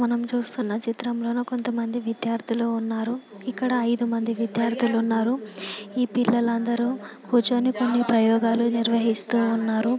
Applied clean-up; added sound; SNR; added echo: none; none; none; none.